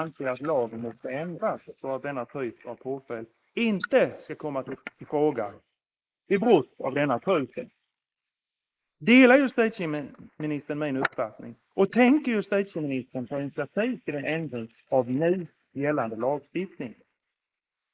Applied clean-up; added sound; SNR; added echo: neural mask model Resemble Enhance denoiser.